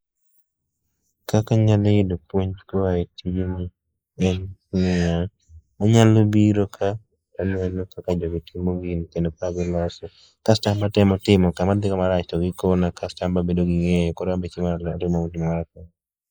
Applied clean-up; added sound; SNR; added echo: neural mask model Resemble Enhance denoiser.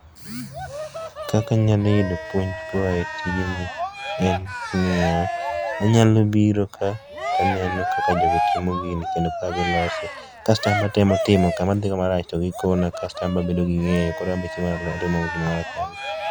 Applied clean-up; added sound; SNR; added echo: none; Cheering; 5 dB; none.